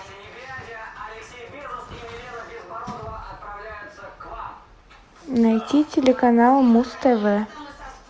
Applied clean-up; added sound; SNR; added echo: none; none; none; none.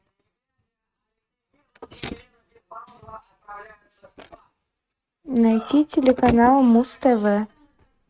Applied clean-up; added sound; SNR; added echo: neural mask model RNNoise.